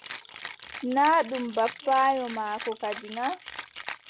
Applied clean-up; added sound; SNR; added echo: none; Rattle (instrument); 11 dB; none.